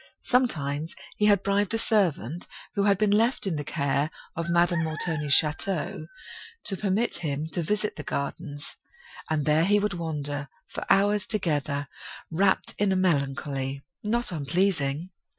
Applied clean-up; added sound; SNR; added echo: classical method Wiener filter.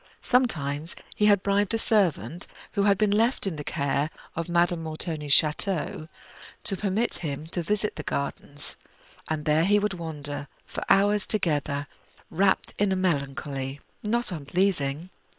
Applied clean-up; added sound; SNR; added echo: neural separator model SepFormer WHAM!.